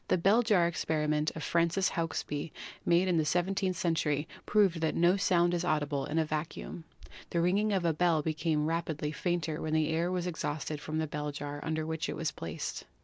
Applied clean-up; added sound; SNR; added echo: none; none; none; none.